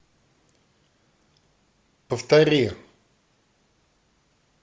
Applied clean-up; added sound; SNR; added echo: none; none; none; none.